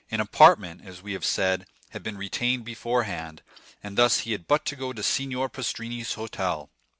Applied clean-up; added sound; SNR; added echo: none; none; none; none.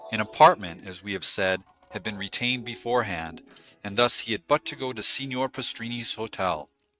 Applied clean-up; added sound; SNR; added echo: neural mask model RNNoise.